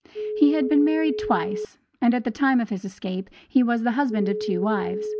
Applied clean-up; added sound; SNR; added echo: none; Telephone; 8 dB; none.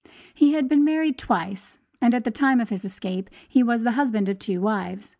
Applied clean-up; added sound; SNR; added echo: none; none; none; none.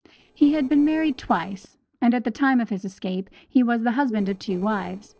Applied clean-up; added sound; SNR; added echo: neural separator model SepFormer DNS4.